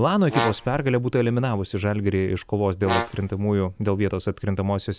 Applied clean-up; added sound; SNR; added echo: none; Brass instrument; 8 dB; none.